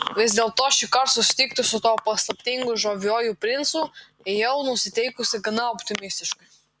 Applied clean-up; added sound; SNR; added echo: none; none; none; none.